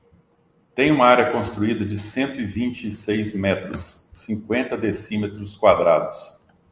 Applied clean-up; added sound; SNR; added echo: none; none; none; none.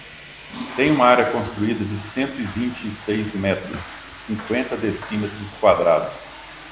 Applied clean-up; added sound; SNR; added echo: none; Toilet flush / Water; 15 dB; none.